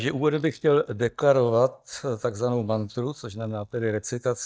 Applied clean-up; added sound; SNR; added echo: neural mask model DeepFilterNet 3.